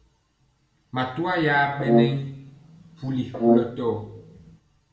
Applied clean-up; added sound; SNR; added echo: none; Brass instrument; -3 dB; reverberation time 0.7 s.